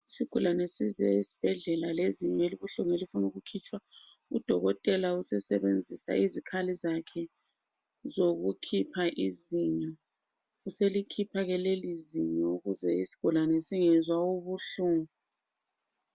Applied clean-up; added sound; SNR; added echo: none; none; none; none.